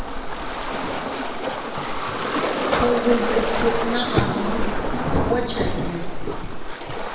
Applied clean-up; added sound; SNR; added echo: none; Waves, surf; -4 dB; reverberation time 1.2 s.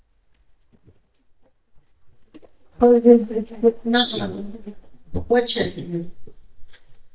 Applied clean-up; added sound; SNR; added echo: neural mask model DeepFilterNet 3.